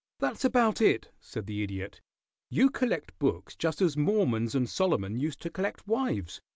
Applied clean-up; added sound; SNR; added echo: none; none; none; none.